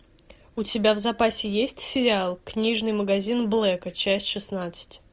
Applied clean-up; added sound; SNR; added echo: none; none; none; none.